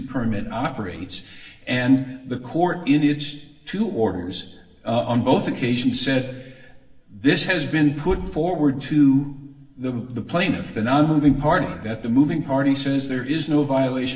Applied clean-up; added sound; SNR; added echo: none; none; none; reverberation time 1.0 s.